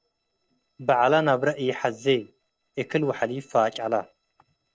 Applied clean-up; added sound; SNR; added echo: neural separator model SepFormer DNS4.